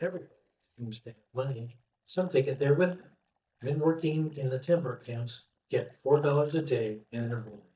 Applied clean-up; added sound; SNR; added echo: neural mask model DeepFilterNet 3.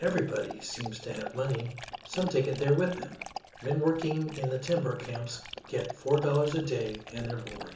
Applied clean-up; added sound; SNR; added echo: none; Dog; 13 dB; reverberation time 0.7 s.